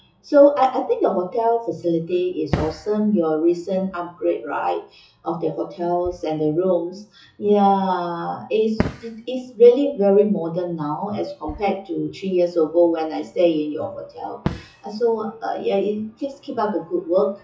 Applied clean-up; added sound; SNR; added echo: classical method WPE with log-MMSE.